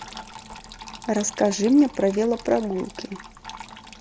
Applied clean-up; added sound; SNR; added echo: none; Trickle, dribble / Water tap, faucet; 17 dB; none.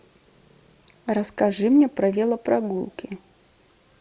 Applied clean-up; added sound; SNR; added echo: none; none; none; none.